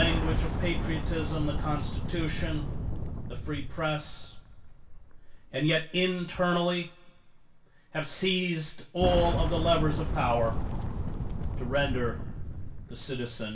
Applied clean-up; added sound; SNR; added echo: none; Boom; 1 dB; reverberation time 0.2 s.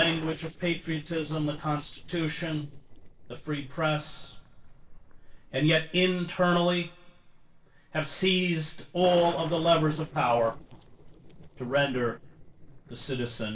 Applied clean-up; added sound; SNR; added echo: neural separator model SepFormer DNS4.